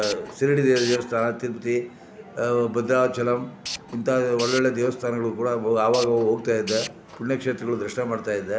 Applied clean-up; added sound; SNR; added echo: none; Tools; 14 dB; none.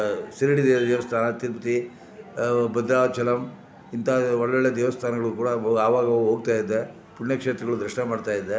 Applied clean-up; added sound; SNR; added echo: none; none; none; none.